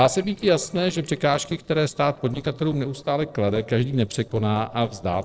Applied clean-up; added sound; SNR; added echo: neural separator model SepFormer DNS4.